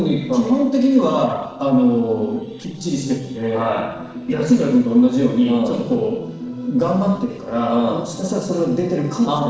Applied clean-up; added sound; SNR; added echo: neural separator model SepFormer DNS4.